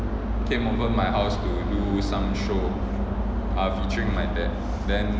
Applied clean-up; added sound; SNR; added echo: none; none; none; none.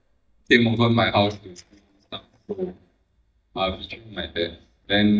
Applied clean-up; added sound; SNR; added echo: neural mask model DeepFilterNet 3.